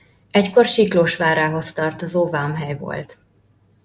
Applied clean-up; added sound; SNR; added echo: none; none; none; none.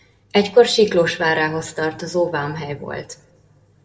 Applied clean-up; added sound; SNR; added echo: none; none; none; reverberation time 0.7 s.